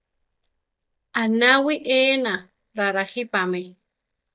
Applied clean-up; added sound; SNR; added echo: neural mask model DeepFilterNet 3.